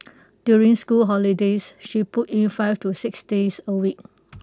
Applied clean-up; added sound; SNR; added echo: none; none; none; none.